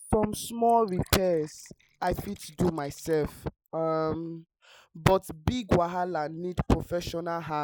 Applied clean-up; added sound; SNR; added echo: neural mask model Resemble Enhance denoiser.